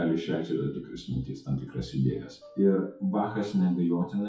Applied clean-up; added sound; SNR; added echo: classical method WPE with log-MMSE.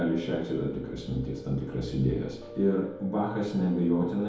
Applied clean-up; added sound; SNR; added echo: none; Piano; 15 dB; reverberation time 2.0 s.